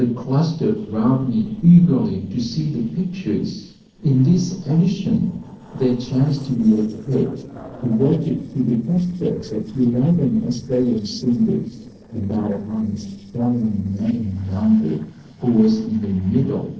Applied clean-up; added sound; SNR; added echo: neural separator model SepFormer DNS4.